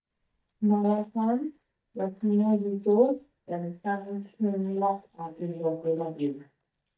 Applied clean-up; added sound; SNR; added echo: neural mask model DeepFilterNet 3.